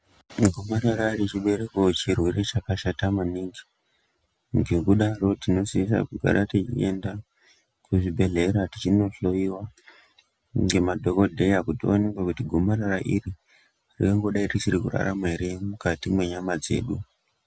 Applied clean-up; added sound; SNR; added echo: none; none; none; none.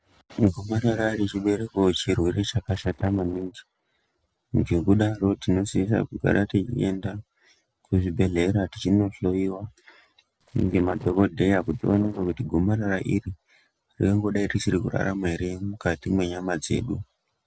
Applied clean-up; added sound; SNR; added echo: neural separator model SepFormer DNS4.